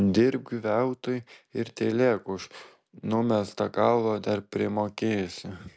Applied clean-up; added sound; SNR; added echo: none; none; none; none.